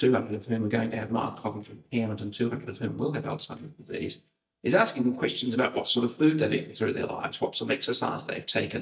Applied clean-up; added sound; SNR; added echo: neural mask model DeepFilterNet 3.